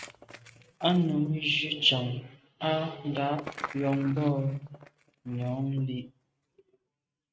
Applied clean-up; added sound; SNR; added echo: neural mask model RNNoise.